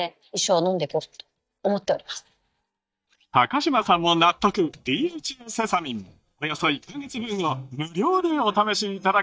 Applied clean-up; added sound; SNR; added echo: neural mask model DeepFilterNet 3.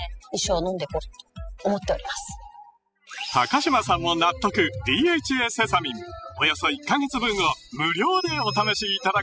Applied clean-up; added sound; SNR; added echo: classical method spectral subtraction.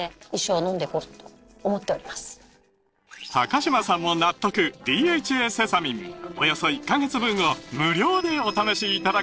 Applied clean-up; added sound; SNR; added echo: neural separator model SepFormer DNS4.